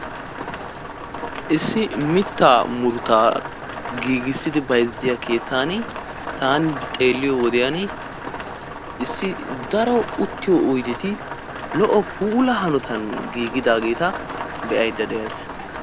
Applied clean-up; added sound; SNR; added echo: none; Rain; 10 dB; none.